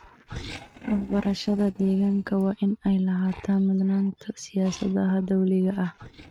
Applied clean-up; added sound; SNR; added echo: neural mask model RNNoise.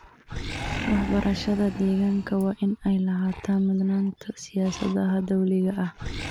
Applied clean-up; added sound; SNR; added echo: none; Animal; 11 dB; none.